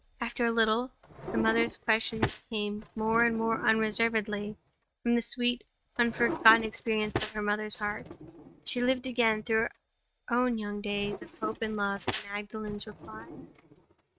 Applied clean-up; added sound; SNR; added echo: neural mask model RNNoise.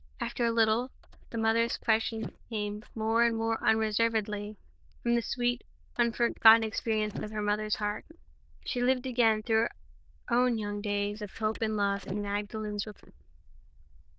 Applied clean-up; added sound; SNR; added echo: neural diffusion model UNIVERSE++.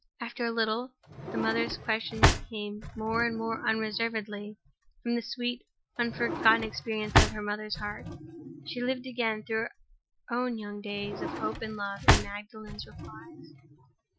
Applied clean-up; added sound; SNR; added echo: classical method Wiener filter.